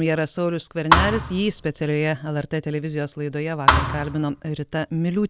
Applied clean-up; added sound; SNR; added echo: none; Thump, thud; -2 dB; none.